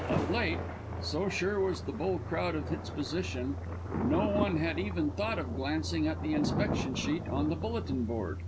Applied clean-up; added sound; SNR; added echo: none; Thunder + Idling / Engine starting / Accelerating, revving, vroom / Car; 2 dB; none.